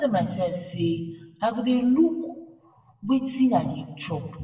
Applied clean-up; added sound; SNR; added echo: none; none; none; reverberation time 0.8 s.